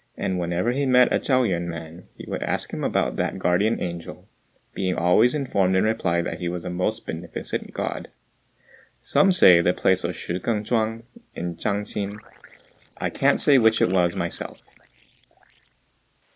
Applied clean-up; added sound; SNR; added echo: neural mask model Resemble Enhance denoiser.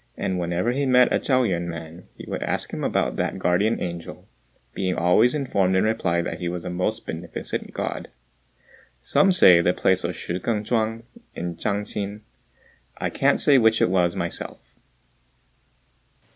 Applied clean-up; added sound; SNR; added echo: none; none; none; none.